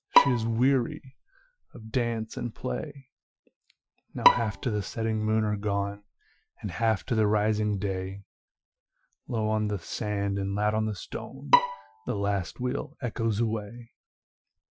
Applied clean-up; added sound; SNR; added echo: classical method Wiener filter.